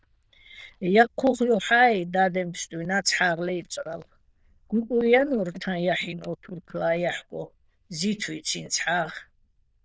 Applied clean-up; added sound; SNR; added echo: neural diffusion model UNIVERSE++.